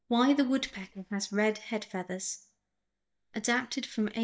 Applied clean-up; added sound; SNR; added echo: neural mask model DeepFilterNet 3.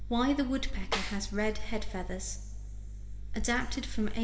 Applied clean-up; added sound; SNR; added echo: none; Snare drum; 9 dB; reverberation time 2.8 s.